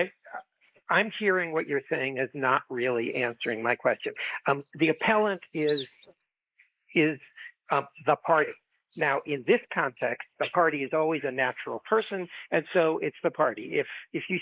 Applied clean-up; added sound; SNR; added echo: neural mask model Resemble Enhance denoiser.